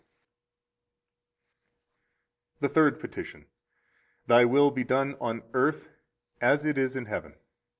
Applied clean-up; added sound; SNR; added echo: none; none; none; none.